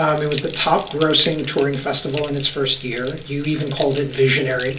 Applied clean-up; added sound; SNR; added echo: none; Bathtub (filling or washing); 12 dB; reverberation time 0.3 s.